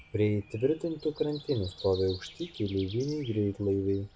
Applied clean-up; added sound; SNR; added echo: none; Breathing; 19 dB; none.